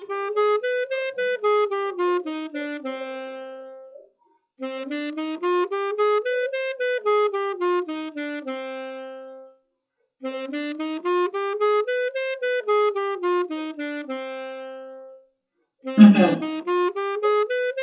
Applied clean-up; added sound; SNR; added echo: classical method WPE with log-MMSE.